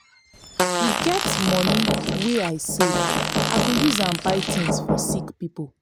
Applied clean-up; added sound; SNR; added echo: none; Knock + Fart; -2 dB; none.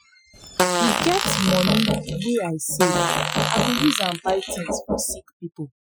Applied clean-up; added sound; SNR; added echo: classical method Wiener filter.